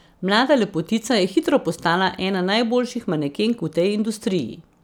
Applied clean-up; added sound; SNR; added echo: none; none; none; none.